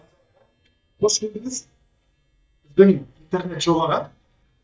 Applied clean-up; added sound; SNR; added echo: neural mask model DeepFilterNet 3.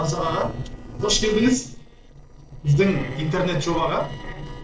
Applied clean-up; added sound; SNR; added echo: neural separator model SepFormer DNS4.